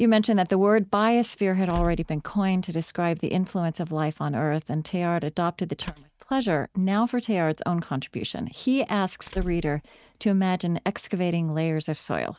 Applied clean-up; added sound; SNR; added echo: neural mask model RNNoise.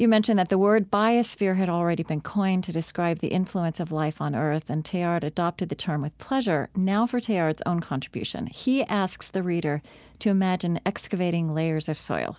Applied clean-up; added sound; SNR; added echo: none; none; none; none.